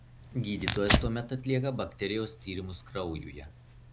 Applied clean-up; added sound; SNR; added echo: none; Tearing; 0 dB; none.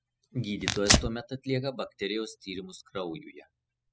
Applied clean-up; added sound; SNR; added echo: classical method spectral subtraction.